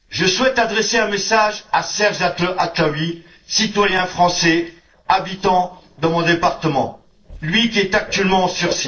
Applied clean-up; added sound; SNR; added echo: neural separator model SepFormer DNS4.